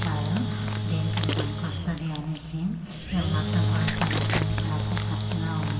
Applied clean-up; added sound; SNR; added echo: none; Engine / Drill; -2 dB; reverberation time 2.2 s.